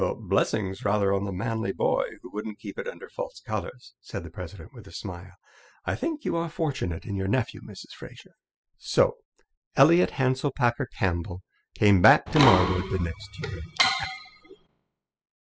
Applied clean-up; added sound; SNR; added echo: classical method spectral subtraction.